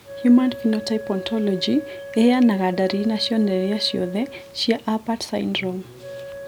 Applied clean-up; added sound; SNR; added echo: none; Wind instrument, woodwind instrument; 15 dB; none.